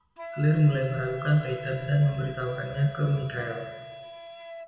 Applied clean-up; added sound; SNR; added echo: none; Wind instrument, woodwind instrument; 14 dB; reverberation time 1.3 s.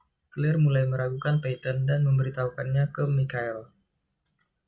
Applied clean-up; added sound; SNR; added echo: none; none; none; none.